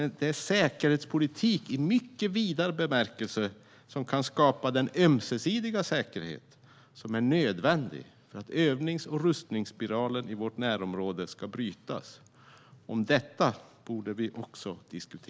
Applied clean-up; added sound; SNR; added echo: none; none; none; none.